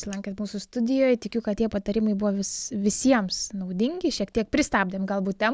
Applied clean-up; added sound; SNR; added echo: none; none; none; none.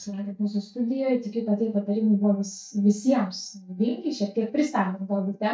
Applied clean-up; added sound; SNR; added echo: neural mask model DeepFilterNet 3.